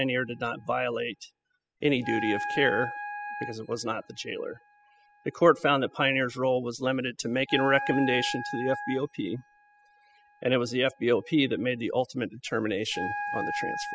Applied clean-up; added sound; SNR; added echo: classical method spectral subtraction.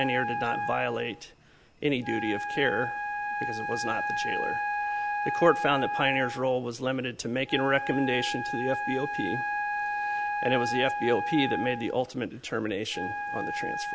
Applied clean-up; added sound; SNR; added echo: none; Wind instrument, woodwind instrument; 2 dB; none.